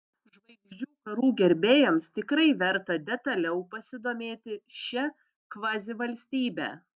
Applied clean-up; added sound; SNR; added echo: none; none; none; none.